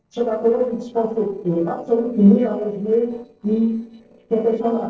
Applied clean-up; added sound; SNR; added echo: neural separator model SepFormer DNS4.